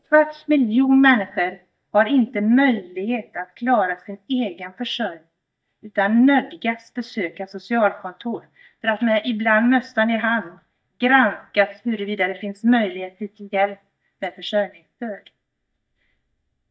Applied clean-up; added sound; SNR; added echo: neural mask model DeepFilterNet 3.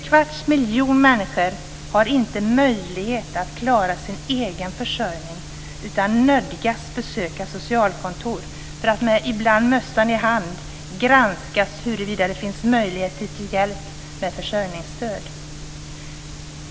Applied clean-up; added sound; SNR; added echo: none; none; none; none.